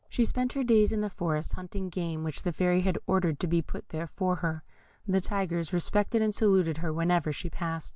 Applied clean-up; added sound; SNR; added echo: none; none; none; none.